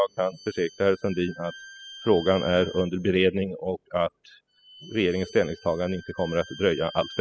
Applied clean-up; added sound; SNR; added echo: classical method spectral subtraction.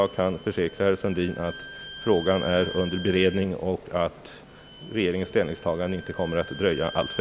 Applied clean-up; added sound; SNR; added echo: none; Bowed string instrument; 15 dB; none.